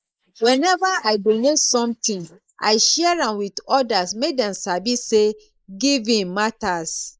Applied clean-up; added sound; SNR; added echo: neural mask model Resemble Enhance denoiser.